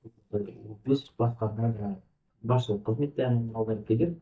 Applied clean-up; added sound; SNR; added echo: neural mask model DeepFilterNet 3.